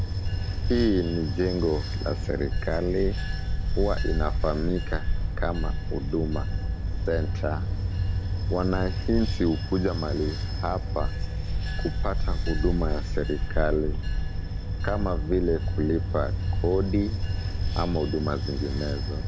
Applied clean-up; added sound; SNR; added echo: none; Bell / Train; -2 dB; none.